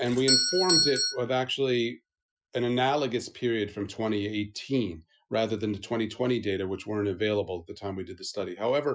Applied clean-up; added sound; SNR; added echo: classical method Wiener filter.